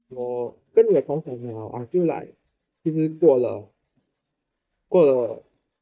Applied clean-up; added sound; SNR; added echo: neural mask model DeepFilterNet 3.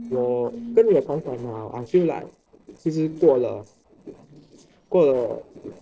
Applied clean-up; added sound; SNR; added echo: neural separator model SepFormer DNS4.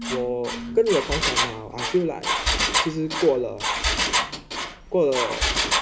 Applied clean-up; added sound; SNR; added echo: none; Engine; 0 dB; reverberation time 1.7 s.